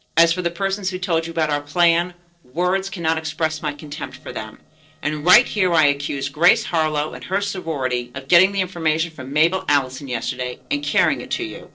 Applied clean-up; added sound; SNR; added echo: neural separator model SepFormer DNS4.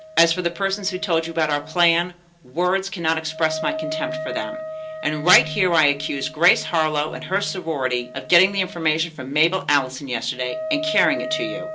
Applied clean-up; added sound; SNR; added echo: none; Wind instrument, woodwind instrument; 11 dB; reverberation time 0.2 s.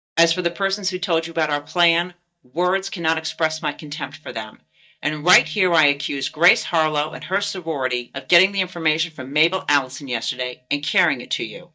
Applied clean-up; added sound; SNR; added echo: neural mask model DeepFilterNet 3.